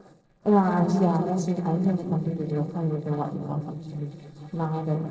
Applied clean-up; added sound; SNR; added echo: neural separator model SepFormer DNS4.